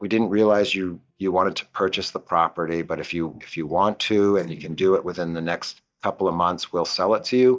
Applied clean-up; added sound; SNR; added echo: neural mask model DeepFilterNet 3.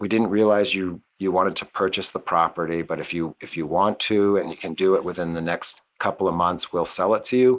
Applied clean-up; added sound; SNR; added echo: neural mask model Resemble Enhance denoiser.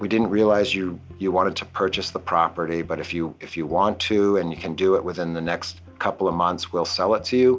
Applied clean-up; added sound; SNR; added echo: none; none; none; none.